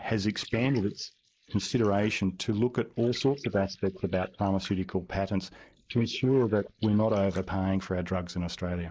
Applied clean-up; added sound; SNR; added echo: neural mask model Resemble Enhance denoiser.